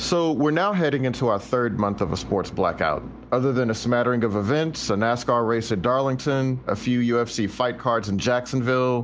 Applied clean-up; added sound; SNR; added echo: none; none; none; none.